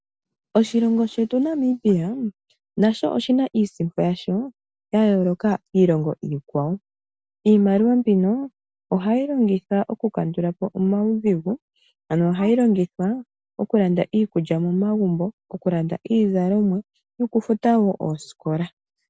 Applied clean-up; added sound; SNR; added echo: none; none; none; none.